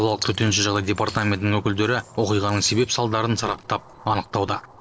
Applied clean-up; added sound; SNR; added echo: neural separator model SepFormer DNS4.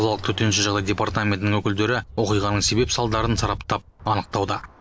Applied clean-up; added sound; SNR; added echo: none; none; none; none.